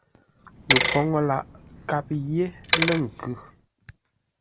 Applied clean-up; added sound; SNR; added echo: none; Bicycle; 1 dB; none.